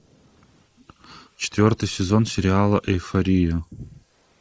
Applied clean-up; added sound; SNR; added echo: neural mask model Resemble Enhance denoiser.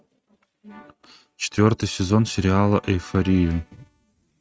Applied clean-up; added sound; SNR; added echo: neural mask model RNNoise.